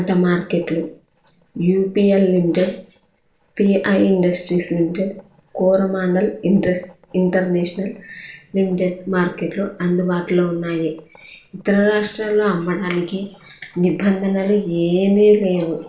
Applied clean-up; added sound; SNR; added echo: neural separator model SepFormer DNS4.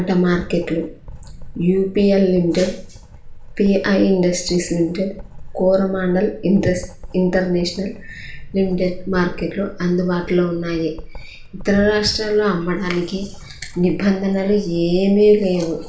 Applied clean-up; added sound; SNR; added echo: none; Writing; 14 dB; reverberation time 0.4 s.